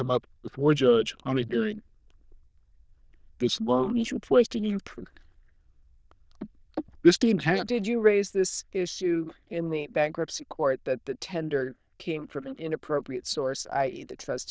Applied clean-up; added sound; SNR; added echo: neural diffusion model UNIVERSE++.